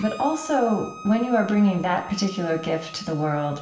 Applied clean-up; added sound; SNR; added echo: none; Bowed string instrument; 18 dB; reverberation time 0.7 s.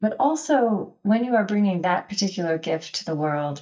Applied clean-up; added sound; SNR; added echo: neural mask model DeepFilterNet 3.